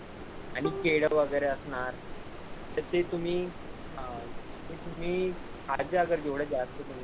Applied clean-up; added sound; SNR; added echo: none; Bowed string instrument + Stream; 8 dB; none.